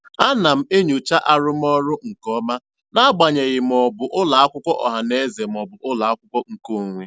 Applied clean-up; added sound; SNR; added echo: none; none; none; none.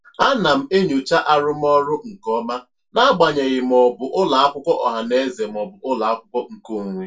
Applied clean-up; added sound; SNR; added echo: none; none; none; reverberation time 0.2 s.